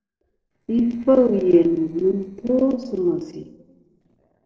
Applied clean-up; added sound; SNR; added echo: neural separator model SepFormer DNS4.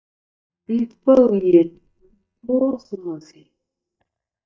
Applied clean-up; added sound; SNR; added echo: neural mask model DeepFilterNet 3.